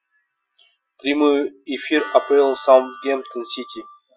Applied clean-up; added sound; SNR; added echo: classical method Wiener filter.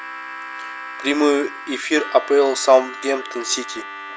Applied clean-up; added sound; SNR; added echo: none; Harmonica; 12 dB; none.